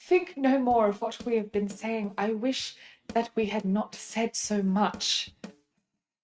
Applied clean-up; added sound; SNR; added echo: neural mask model RNNoise.